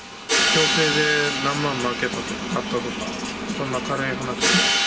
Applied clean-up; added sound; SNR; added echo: none; Hi-hat; 0 dB; reverberation time 0.6 s.